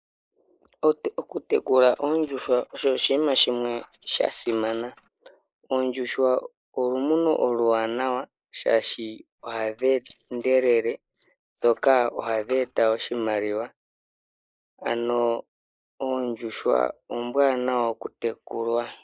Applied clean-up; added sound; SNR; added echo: neural mask model Resemble Enhance denoiser.